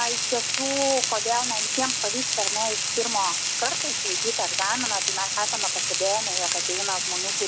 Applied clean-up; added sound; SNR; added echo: none; Frying (food); -3 dB; none.